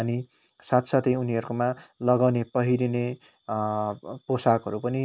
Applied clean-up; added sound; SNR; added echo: none; none; none; none.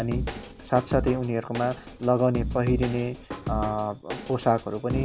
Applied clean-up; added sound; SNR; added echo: none; Drum kit; 7 dB; none.